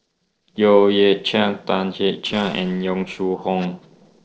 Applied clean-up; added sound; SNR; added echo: neural separator model SepFormer DNS4.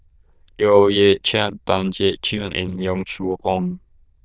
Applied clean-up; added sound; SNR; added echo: neural diffusion model UNIVERSE++.